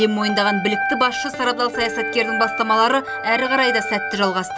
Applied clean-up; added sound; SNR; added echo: none; Organ; 6 dB; none.